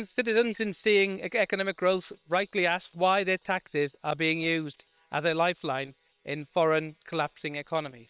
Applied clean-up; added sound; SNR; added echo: neural separator model SepFormer WHAM!.